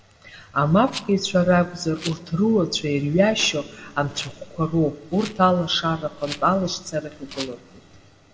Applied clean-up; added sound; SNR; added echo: none; Rattle; 20 dB; reverberation time 1.3 s.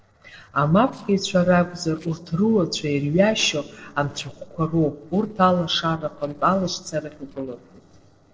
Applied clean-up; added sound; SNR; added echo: neural separator model SepFormer DNS4.